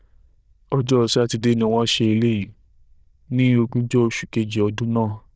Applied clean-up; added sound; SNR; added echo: neural diffusion model UNIVERSE++.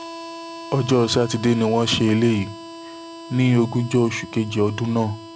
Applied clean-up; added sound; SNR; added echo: none; Harmonica; 15 dB; none.